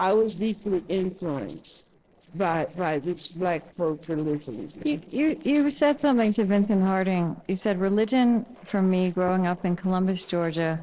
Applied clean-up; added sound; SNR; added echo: neural separator model SepFormer DNS4.